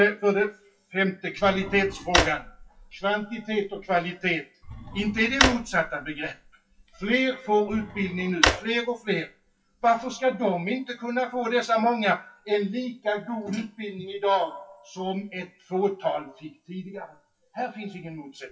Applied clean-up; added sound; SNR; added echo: classical method WPE with log-MMSE.